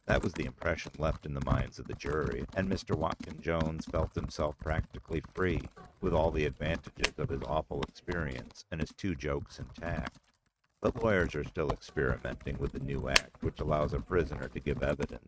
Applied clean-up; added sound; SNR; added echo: neural mask model RNNoise.